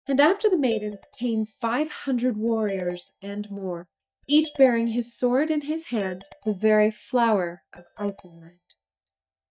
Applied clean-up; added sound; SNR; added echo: neural mask model DeepFilterNet 3.